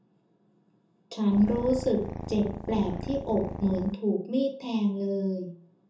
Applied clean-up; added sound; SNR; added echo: none; Purr; 8 dB; reverberation time 0.5 s.